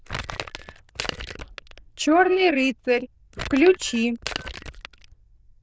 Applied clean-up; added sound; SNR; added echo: neural diffusion model UNIVERSE++.